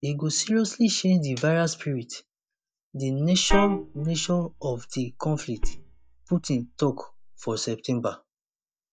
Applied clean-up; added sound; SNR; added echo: neural mask model DeepFilterNet 3.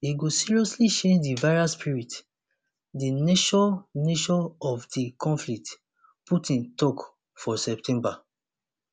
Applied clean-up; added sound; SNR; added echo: none; none; none; none.